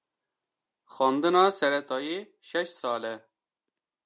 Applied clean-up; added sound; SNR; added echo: none; none; none; none.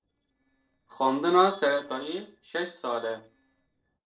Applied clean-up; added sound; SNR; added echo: neural separator model SepFormer DNS4.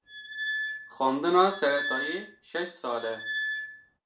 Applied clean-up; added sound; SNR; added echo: none; Squeak; 5 dB; reverberation time 0.3 s.